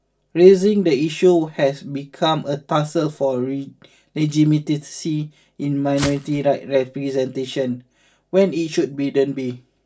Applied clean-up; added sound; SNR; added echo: none; Walk, footsteps; 10 dB; reverberation time 0.2 s.